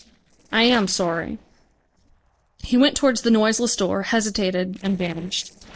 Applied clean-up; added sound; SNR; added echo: neural separator model SepFormer DNS4.